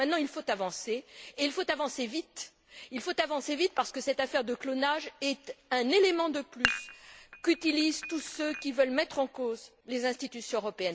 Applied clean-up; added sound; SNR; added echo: none; Dishes, pots, and pans; 7 dB; none.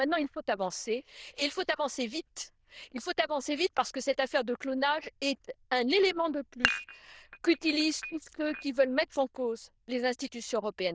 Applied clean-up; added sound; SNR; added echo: neural diffusion model UNIVERSE++.